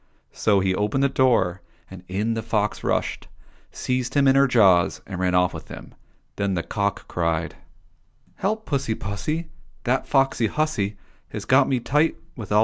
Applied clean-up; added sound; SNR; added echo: none; none; none; none.